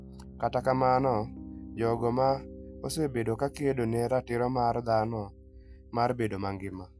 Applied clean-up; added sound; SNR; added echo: none; Piano; 16 dB; none.